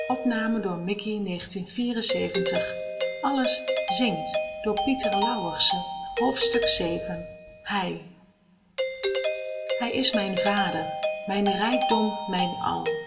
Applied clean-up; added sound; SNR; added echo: none; Doorbell; 5 dB; reverberation time 0.7 s.